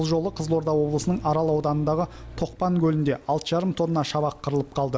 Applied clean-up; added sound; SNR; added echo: none; none; none; none.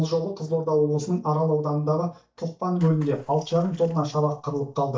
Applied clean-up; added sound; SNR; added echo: neural mask model DeepFilterNet 3.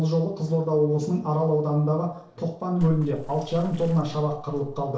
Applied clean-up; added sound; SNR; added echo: neural separator model SepFormer DNS4.